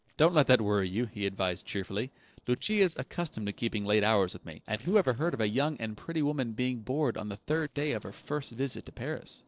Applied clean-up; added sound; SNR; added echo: neural separator model SepFormer DNS4.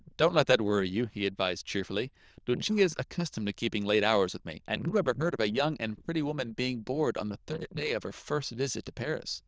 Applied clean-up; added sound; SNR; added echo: neural diffusion model UNIVERSE++.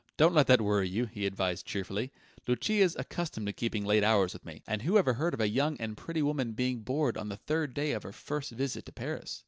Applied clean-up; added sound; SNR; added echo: none; none; none; none.